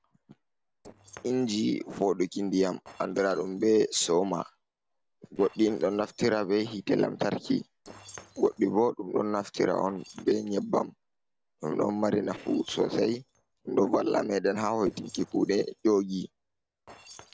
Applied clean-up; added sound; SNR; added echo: neural separator model SepFormer DNS4.